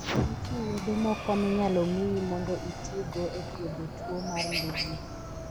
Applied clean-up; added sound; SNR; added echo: none; Guitar + Chicken, rooster; 5 dB; none.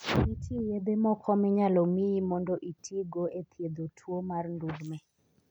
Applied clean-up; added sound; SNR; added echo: none; none; none; none.